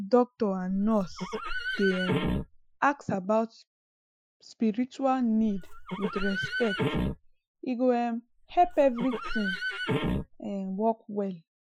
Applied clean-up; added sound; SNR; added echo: classical method Wiener filter.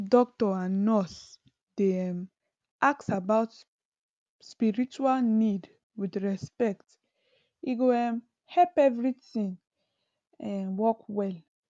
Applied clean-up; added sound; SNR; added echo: none; none; none; none.